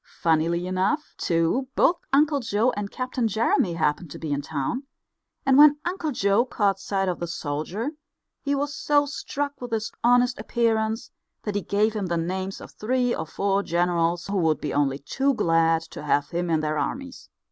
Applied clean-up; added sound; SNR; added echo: none; none; none; none.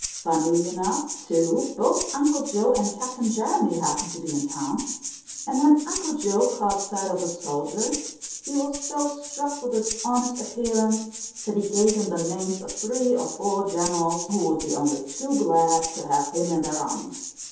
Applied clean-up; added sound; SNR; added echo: none; Rattle (instrument); 9 dB; reverberation time 0.7 s.